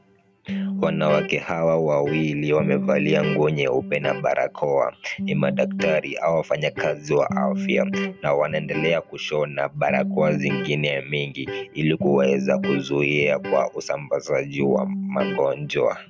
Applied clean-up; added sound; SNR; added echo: none; Electric guitar; 7 dB; none.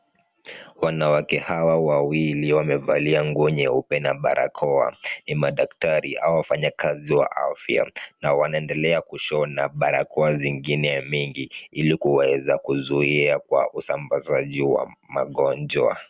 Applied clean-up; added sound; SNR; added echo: none; none; none; none.